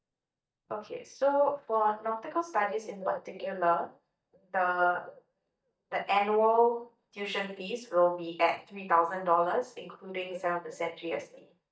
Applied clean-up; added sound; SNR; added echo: neural mask model DeepFilterNet 3.